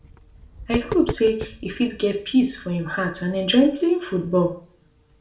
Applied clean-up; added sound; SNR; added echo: none; Tap; 13 dB; reverberation time 0.4 s.